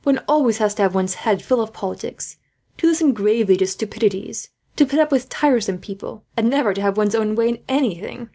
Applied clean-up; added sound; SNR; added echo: none; none; none; none.